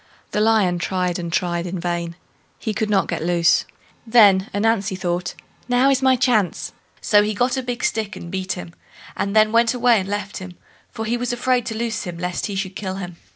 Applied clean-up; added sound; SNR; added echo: none; none; none; none.